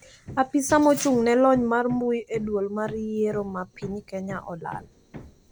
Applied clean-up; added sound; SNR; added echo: none; Hammer; 18 dB; none.